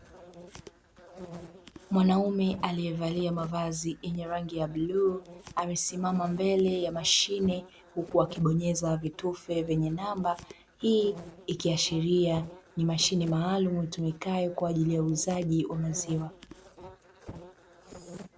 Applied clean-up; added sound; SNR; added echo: none; Insect; 19 dB; none.